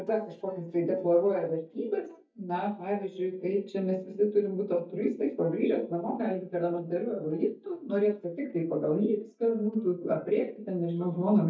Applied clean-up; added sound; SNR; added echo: neural mask model DeepFilterNet 3.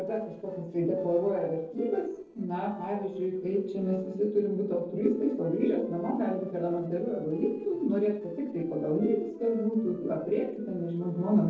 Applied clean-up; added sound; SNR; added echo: neural separator model SepFormer DNS4.